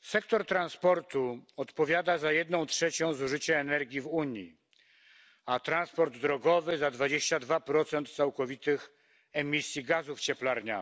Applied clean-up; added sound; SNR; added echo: none; none; none; none.